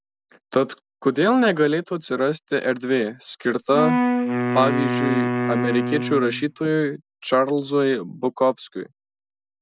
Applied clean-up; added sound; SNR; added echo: none; Wind instrument, woodwind instrument; 1 dB; none.